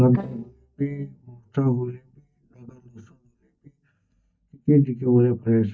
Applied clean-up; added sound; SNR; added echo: neural mask model DeepFilterNet 3.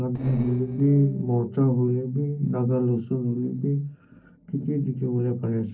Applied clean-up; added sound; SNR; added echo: neural separator model SepFormer DNS4.